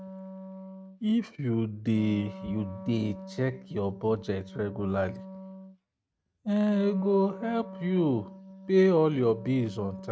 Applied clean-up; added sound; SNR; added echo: neural mask model RNNoise.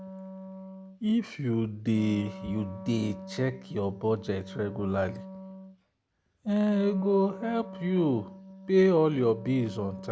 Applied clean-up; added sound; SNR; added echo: none; Wind instrument, woodwind instrument; 15 dB; none.